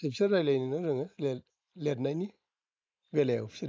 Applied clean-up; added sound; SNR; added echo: neural mask model Resemble Enhance denoiser.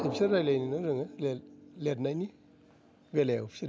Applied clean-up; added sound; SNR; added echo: none; Drum; 12 dB; none.